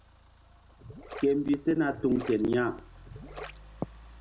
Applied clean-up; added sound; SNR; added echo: none; Idling / Engine starting / Accelerating, revving, vroom / Car + Gurgling; 16 dB; none.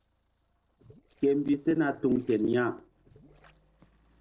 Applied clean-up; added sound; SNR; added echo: neural separator model SepFormer DNS4.